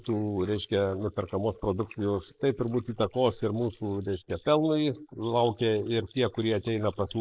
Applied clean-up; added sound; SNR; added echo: neural mask model Resemble Enhance denoiser.